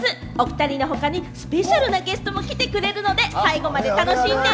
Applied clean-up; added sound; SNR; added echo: none; Bowed string instrument; 20 dB; none.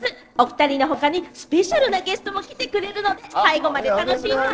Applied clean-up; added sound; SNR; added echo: neural separator model SepFormer DNS4.